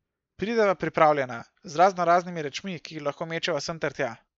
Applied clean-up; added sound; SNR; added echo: neural mask model Resemble Enhance denoiser.